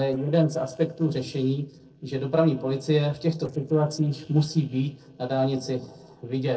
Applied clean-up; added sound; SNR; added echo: neural separator model SepFormer DNS4.